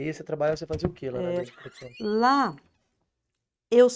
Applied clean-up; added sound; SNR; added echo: neural mask model RNNoise.